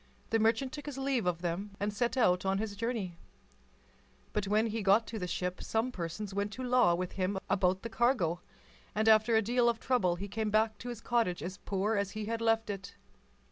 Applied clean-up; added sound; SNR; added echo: none; none; none; none.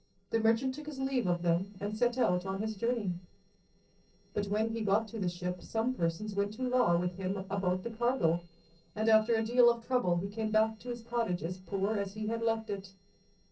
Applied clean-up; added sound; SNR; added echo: neural separator model SepFormer DNS4.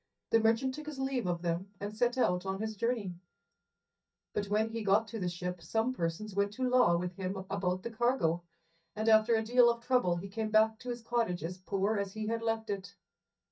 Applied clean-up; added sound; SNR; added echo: neural mask model DeepFilterNet 3.